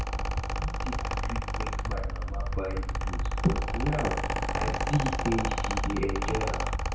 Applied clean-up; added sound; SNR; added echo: none; Mechanical fan; -5 dB; reverberation time 0.6 s.